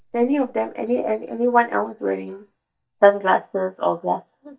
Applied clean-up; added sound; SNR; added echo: neural mask model DeepFilterNet 3.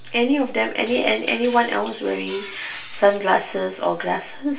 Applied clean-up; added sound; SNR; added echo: none; Glass; 17 dB; reverberation time 0.2 s.